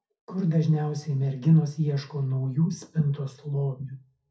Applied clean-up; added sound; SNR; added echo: none; none; none; reverberation time 0.3 s.